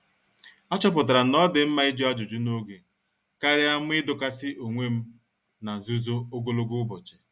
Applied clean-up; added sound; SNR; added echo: none; none; none; none.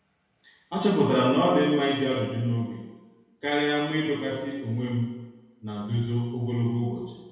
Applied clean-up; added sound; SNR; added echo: none; none; none; reverberation time 1.2 s.